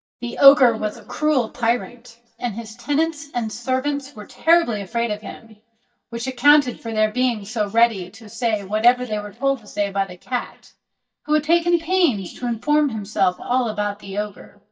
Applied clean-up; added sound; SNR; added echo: neural mask model DeepFilterNet 3.